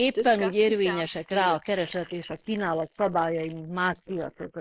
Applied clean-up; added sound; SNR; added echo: neural mask model Resemble Enhance denoiser.